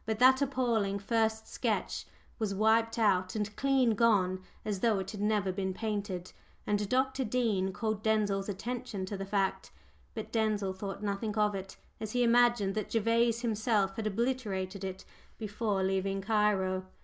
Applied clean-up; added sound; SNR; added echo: none; none; none; none.